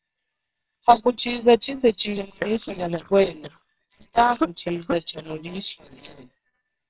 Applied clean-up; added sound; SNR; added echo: neural separator model SepFormer WHAMR!.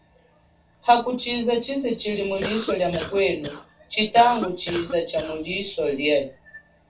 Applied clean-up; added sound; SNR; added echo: none; Cough; 10 dB; reverberation time 0.2 s.